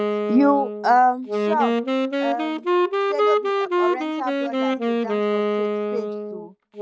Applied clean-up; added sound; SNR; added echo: neural mask model RNNoise.